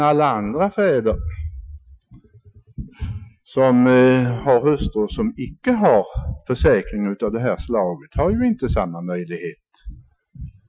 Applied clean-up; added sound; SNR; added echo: classical method Wiener filter.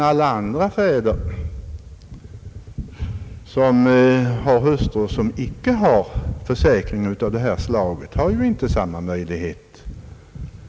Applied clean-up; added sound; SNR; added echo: none; Gunshot, gunfire; 13 dB; none.